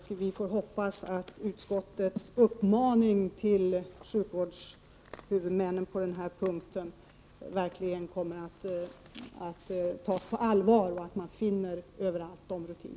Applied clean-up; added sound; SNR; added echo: none; none; none; none.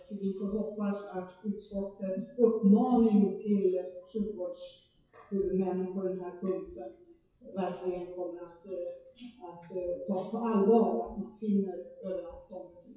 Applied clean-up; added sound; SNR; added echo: classical method WPE with log-MMSE.